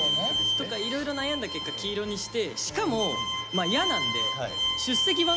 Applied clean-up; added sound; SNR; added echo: none; Bowed string instrument; -1 dB; none.